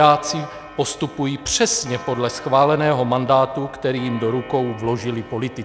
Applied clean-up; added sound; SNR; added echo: none; Clock; 18 dB; none.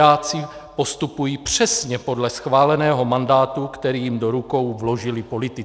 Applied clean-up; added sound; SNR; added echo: none; none; none; none.